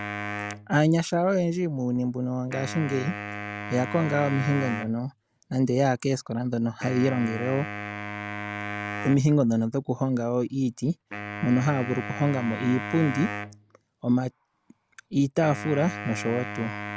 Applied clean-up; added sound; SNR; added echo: none; Wind instrument, woodwind instrument; 10 dB; none.